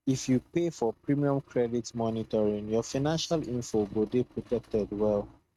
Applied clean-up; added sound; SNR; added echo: neural mask model RNNoise.